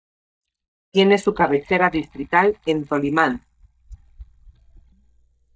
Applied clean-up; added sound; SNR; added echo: neural mask model DeepFilterNet 3.